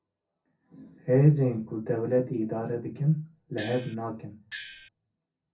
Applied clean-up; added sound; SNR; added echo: none; Gong; 13 dB; reverberation time 0.3 s.